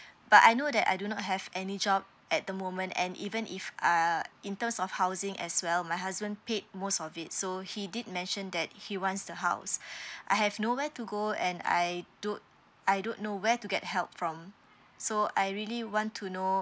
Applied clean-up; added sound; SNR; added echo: none; none; none; none.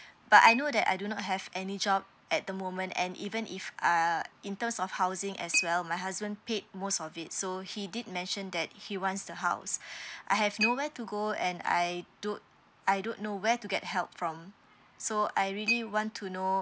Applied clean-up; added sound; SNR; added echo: none; Chink, clink; 12 dB; none.